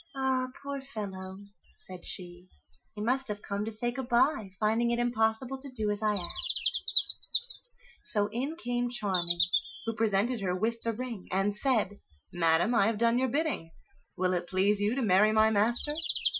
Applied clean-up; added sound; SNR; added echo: classical method Wiener filter.